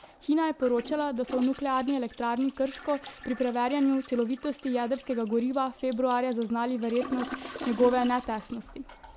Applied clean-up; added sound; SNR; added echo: none; Toilet flush; 16 dB; none.